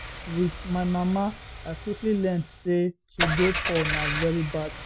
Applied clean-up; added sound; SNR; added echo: none; Engine / Car; 5 dB; none.